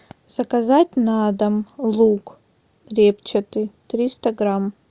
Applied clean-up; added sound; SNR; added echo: none; none; none; none.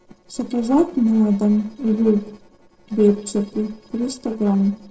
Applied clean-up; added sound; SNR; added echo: neural separator model SepFormer DNS4.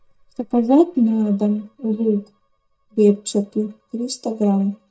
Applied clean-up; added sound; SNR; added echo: neural mask model DeepFilterNet 3.